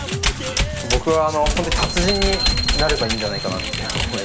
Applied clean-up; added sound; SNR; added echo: none; Computer keyboard; 1 dB; none.